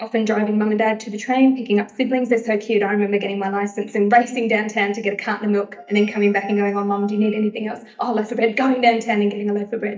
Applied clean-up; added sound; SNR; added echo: neural mask model DeepFilterNet 3.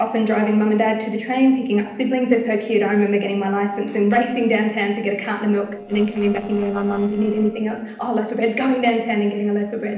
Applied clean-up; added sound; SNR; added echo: neural separator model SepFormer DNS4.